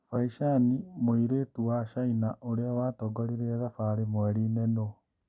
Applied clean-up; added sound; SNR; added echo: none; none; none; none.